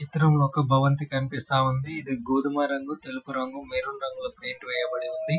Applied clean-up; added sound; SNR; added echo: classical method Wiener filter.